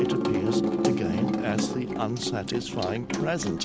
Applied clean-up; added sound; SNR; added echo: none; Sink (filling or washing) / Water tap, faucet; -3 dB; none.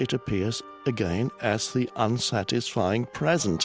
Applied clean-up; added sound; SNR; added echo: none; none; none; none.